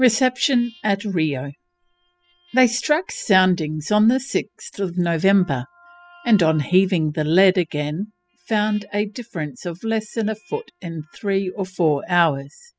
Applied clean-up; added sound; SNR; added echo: classical method spectral subtraction.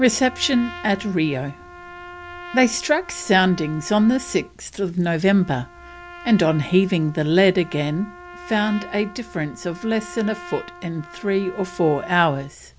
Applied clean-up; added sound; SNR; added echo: none; Trumpet; 18 dB; none.